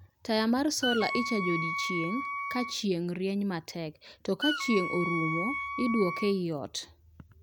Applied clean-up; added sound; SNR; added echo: none; Wind instrument, woodwind instrument; 4 dB; none.